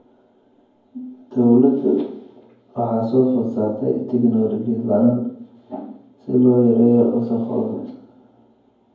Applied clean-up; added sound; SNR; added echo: none; none; none; reverberation time 0.9 s.